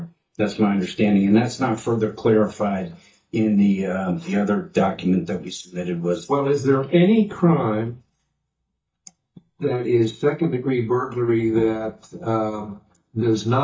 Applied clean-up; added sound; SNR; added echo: neural mask model DeepFilterNet 3.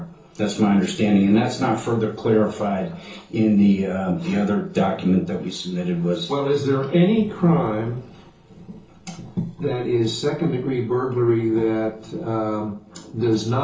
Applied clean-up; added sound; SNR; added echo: neural separator model SepFormer DNS4.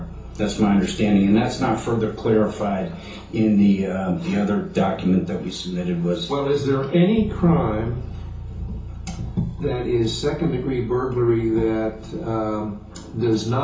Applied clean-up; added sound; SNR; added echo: none; Bass guitar; 15 dB; reverberation time 0.7 s.